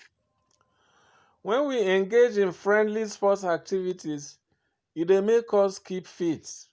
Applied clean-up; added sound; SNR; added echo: none; none; none; none.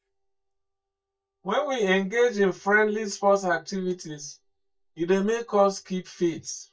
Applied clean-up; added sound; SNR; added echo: neural mask model DeepFilterNet 3.